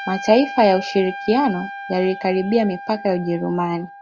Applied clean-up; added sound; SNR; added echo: none; Trumpet; 13 dB; none.